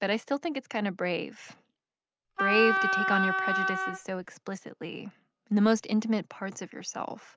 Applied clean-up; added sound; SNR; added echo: none; Wind instrument, woodwind instrument; -3 dB; none.